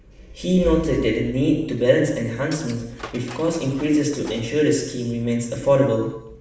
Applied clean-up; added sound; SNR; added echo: none; Tools; 19 dB; reverberation time 0.9 s.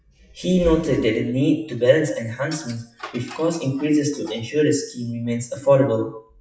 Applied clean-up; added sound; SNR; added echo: classical method WPE with log-MMSE.